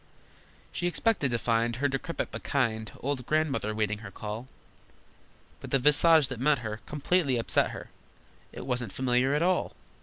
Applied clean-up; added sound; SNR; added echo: none; none; none; none.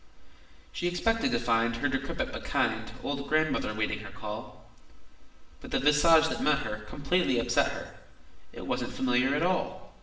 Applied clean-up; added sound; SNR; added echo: none; none; none; reverberation time 0.8 s.